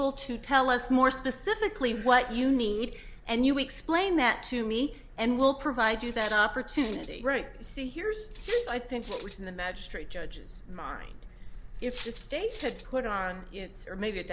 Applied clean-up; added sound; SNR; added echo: none; Cutlery, silverware; 11 dB; none.